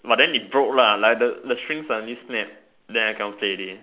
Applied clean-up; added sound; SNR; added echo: none; none; none; none.